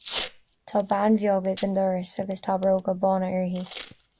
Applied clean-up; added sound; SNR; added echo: none; Packing tape, duct tape / Tearing; 13 dB; none.